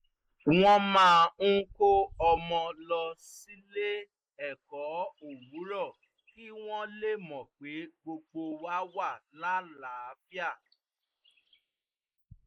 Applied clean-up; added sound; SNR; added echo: neural mask model Resemble Enhance denoiser.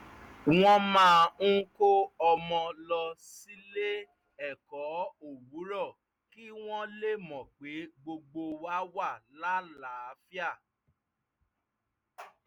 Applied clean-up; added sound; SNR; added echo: none; none; none; none.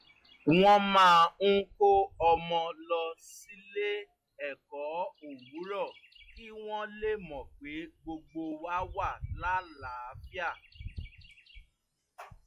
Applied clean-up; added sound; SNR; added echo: classical method log-MMSE.